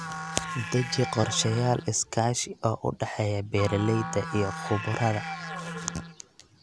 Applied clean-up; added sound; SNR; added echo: none; Musical instrument; 9 dB; none.